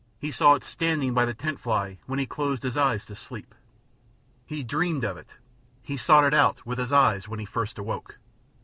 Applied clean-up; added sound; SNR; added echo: none; none; none; none.